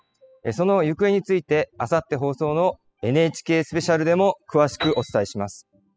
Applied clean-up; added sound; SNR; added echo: classical method spectral subtraction.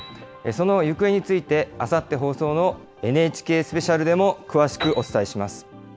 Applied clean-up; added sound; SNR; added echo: none; Piano; 20 dB; none.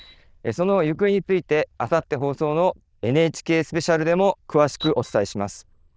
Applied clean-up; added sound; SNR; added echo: neural diffusion model UNIVERSE++.